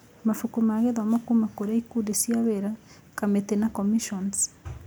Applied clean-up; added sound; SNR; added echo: none; none; none; none.